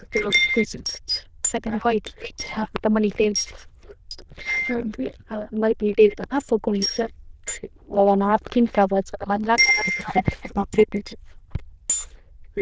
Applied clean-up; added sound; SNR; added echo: neural diffusion model UNIVERSE++.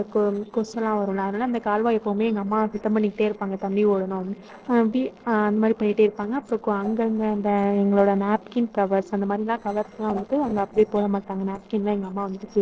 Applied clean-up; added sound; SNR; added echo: neural separator model SepFormer DNS4.